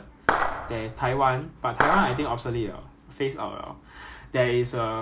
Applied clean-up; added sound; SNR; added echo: none; Clapping; 1 dB; none.